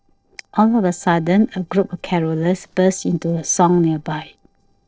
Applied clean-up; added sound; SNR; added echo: neural separator model SepFormer DNS4.